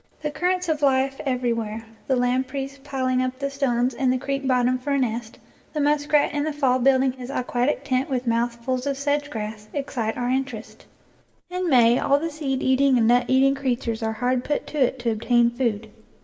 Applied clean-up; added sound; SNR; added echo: none; none; none; reverberation time 0.7 s.